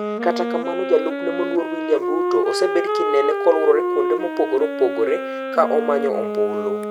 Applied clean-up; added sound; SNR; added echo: none; Wind instrument, woodwind instrument; 3 dB; none.